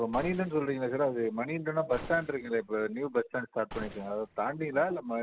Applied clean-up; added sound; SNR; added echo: none; Gunshot, gunfire; 17 dB; none.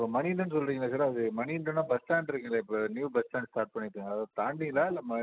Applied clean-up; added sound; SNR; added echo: none; none; none; none.